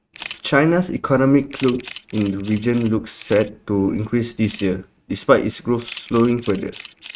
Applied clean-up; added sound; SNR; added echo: neural mask model RNNoise.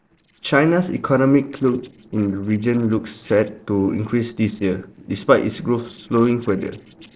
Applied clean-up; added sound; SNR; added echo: neural separator model SepFormer DNS4.